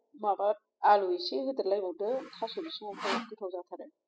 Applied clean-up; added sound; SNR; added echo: classical method spectral subtraction.